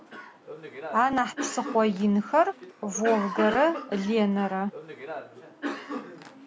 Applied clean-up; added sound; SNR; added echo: none; Cough; 10 dB; none.